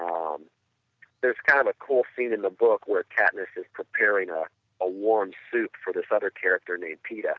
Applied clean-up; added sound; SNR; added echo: none; none; none; none.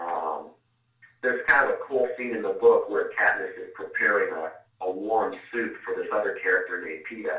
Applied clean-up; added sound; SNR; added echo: none; none; none; reverberation time 0.3 s.